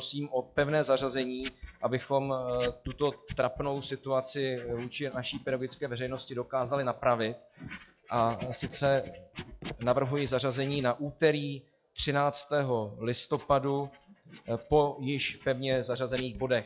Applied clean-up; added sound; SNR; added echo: classical method log-MMSE.